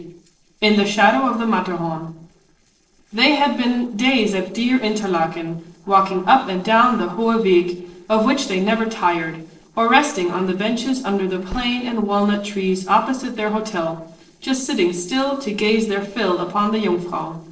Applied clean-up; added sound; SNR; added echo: neural separator model SepFormer DNS4.